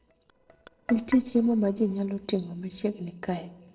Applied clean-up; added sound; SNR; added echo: neural separator model SepFormer DNS4.